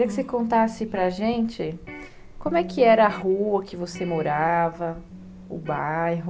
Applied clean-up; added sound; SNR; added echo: none; Electric guitar; 17 dB; none.